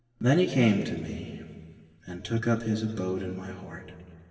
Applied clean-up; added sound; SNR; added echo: none; none; none; reverberation time 2.4 s.